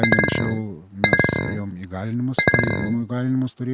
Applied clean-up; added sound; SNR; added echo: neural mask model RNNoise.